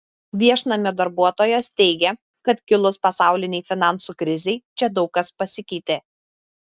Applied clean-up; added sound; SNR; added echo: none; none; none; none.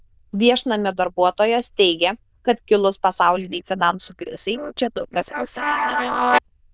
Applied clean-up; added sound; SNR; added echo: neural diffusion model UNIVERSE++.